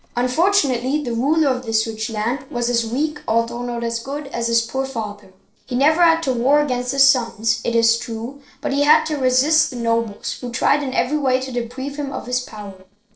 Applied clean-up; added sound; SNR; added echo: neural separator model SepFormer DNS4.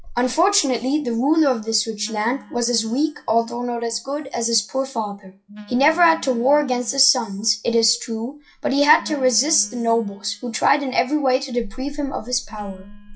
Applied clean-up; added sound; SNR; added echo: classical method WPE with log-MMSE.